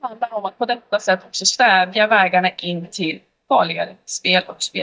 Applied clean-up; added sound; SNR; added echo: neural mask model DeepFilterNet 3.